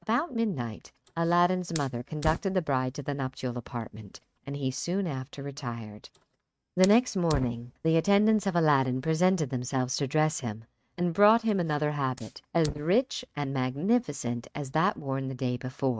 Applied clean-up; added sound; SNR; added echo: neural mask model RNNoise.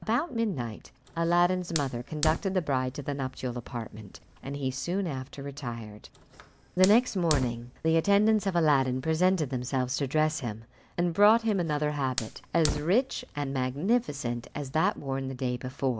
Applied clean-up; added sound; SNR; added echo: none; Fire; 12 dB; none.